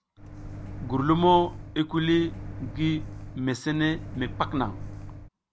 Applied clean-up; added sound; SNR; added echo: none; Microwave oven; 10 dB; none.